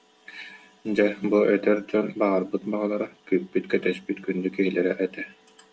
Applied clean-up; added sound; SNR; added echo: none; none; none; none.